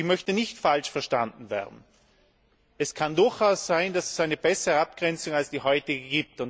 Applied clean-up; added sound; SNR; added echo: none; none; none; none.